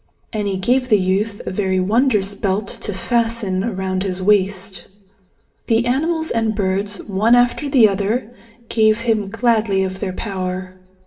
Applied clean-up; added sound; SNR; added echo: none; none; none; reverberation time 0.8 s.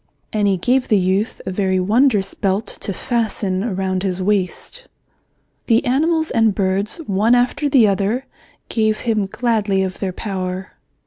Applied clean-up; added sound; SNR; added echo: none; none; none; none.